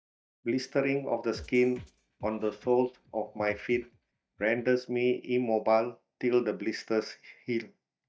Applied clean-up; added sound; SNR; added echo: neural mask model DeepFilterNet 3.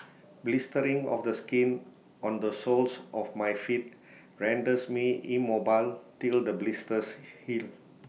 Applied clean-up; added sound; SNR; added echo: none; none; none; none.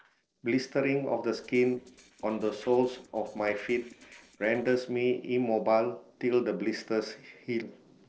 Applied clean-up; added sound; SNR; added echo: neural separator model SepFormer DNS4.